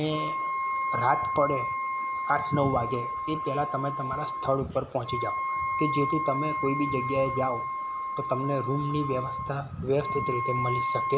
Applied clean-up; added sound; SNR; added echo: none; Wind instrument, woodwind instrument; 1 dB; none.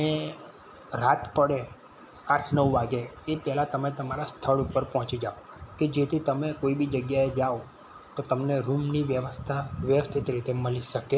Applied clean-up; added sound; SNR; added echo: none; none; none; none.